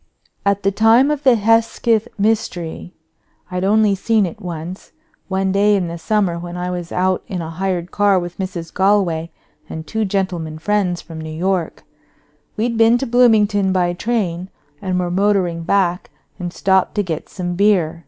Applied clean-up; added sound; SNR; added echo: none; none; none; none.